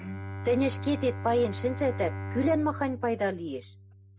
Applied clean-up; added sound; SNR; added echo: none; Bowed string instrument; 8 dB; none.